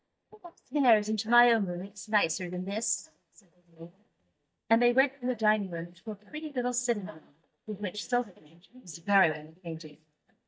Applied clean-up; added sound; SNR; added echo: neural mask model DeepFilterNet 3.